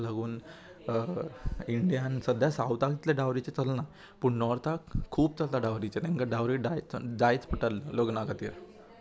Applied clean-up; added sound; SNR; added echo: none; none; none; none.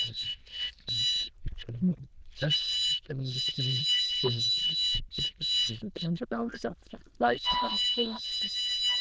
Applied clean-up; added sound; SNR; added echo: neural diffusion model UNIVERSE++.